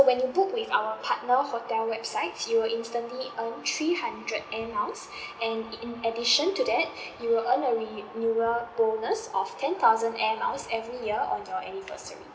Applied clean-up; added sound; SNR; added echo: none; none; none; none.